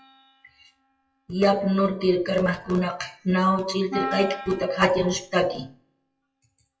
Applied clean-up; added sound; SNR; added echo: classical method WPE with log-MMSE.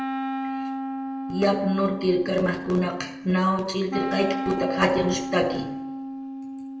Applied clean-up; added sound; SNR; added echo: none; Wind instrument, woodwind instrument; 6 dB; reverberation time 0.8 s.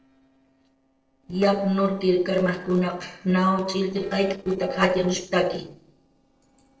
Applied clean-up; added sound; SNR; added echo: neural separator model SepFormer DNS4.